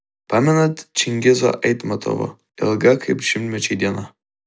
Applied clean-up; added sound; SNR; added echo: none; none; none; none.